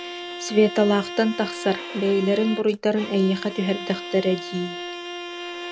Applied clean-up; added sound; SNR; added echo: none; Bowed string instrument; 10 dB; none.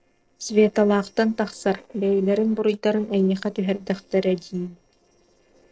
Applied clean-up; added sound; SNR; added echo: neural separator model SepFormer DNS4.